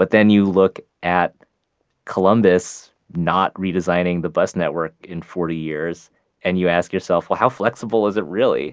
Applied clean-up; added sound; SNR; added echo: none; none; none; none.